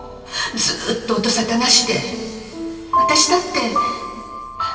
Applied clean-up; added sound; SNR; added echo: none; none; none; reverberation time 2.3 s.